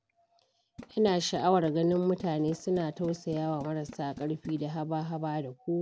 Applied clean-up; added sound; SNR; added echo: none; Tools; 19 dB; none.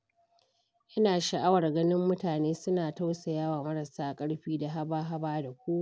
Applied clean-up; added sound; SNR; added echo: none; none; none; none.